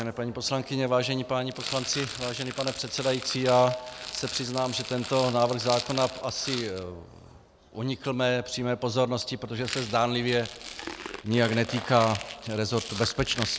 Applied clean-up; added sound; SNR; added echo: none; Rattle; 11 dB; none.